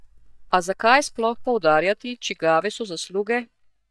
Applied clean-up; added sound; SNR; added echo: neural mask model DeepFilterNet 3.